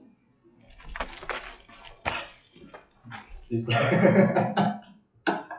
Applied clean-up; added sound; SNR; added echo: classical method WPE with log-MMSE.